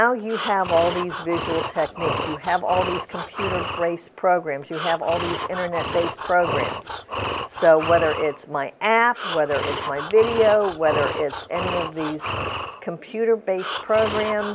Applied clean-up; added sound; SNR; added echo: none; Breathing; 7 dB; none.